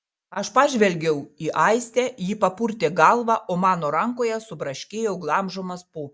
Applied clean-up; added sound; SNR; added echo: none; none; none; none.